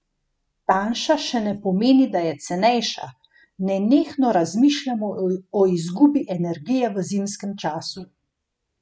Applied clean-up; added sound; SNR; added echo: none; none; none; none.